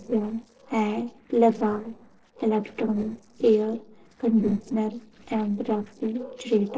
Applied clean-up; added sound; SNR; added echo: neural separator model SepFormer DNS4.